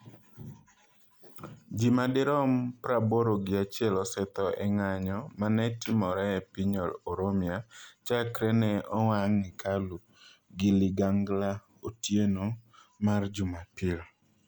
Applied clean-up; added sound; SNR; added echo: none; none; none; none.